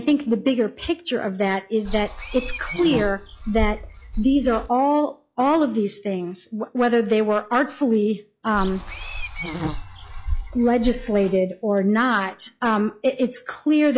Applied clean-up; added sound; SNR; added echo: classical method log-MMSE.